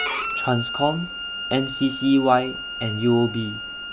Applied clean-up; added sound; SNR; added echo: none; Bowed string instrument; 7 dB; none.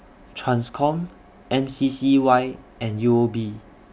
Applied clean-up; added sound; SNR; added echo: none; none; none; none.